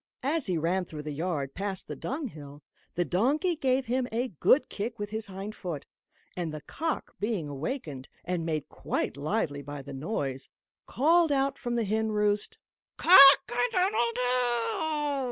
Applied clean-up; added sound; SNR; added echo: none; none; none; none.